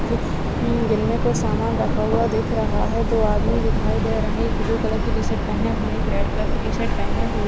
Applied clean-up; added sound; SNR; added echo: none; Train; -5 dB; none.